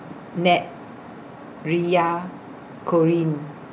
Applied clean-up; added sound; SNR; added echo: none; none; none; none.